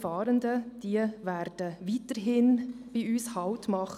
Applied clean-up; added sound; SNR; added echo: none; none; none; none.